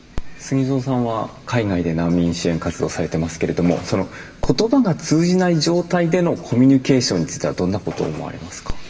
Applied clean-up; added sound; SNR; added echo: none; Telephone; 15 dB; reverberation time 2.8 s.